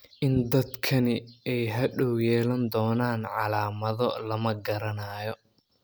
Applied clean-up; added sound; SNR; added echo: none; none; none; none.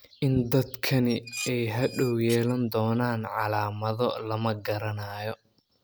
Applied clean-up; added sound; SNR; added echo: none; Dishes, pots, and pans; 15 dB; none.